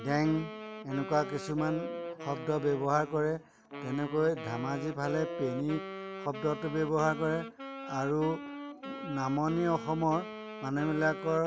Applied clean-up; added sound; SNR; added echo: none; Wind instrument, woodwind instrument; 9 dB; none.